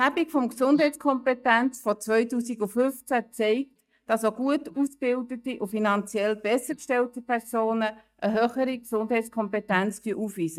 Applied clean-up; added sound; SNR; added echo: neural mask model DeepFilterNet 3.